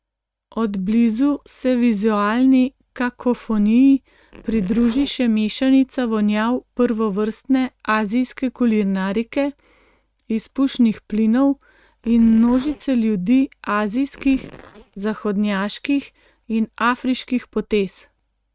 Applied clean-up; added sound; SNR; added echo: neural mask model RNNoise.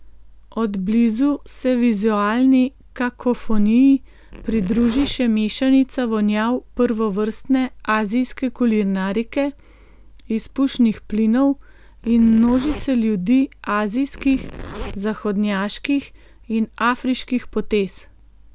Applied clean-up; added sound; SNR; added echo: none; Zipper (clothing); 13 dB; none.